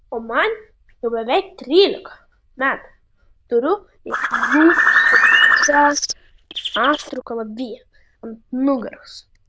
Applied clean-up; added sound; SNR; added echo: neural diffusion model UNIVERSE++.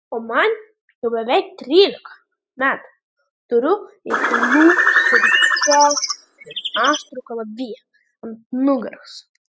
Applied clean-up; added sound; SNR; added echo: classical method spectral subtraction.